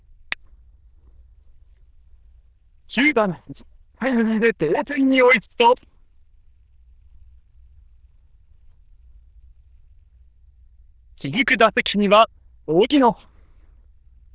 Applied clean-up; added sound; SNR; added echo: neural diffusion model UNIVERSE++.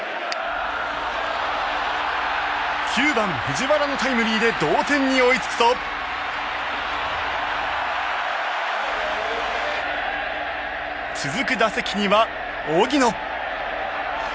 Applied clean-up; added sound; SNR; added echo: none; Alarm / Engine / Train; 20 dB; none.